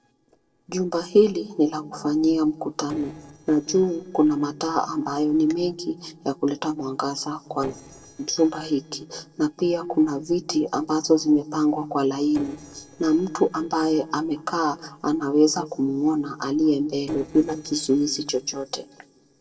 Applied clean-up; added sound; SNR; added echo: neural separator model SepFormer DNS4.